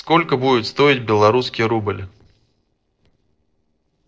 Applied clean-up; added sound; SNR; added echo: neural separator model SepFormer DNS4.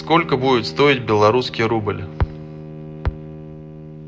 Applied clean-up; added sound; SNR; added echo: none; Bowed string instrument; 14 dB; reverberation time 0.9 s.